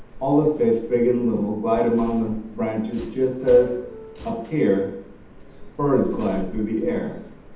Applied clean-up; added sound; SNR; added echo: none; Subway, metro, underground; 16 dB; reverberation time 0.8 s.